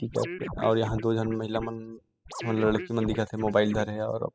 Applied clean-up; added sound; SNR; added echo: classical method spectral subtraction.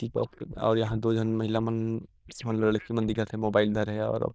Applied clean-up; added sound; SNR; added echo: neural diffusion model UNIVERSE++.